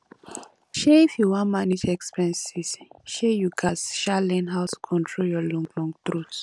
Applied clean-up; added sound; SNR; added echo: none; none; none; none.